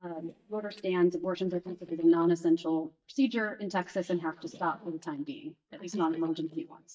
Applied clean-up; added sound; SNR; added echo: neural mask model DeepFilterNet 3.